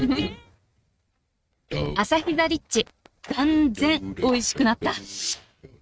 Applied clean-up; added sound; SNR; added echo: neural mask model RNNoise.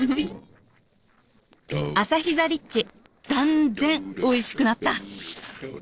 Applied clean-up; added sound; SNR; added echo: neural separator model SepFormer DNS4.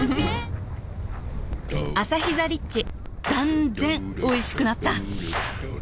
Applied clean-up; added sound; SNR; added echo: none; Wind; 6 dB; none.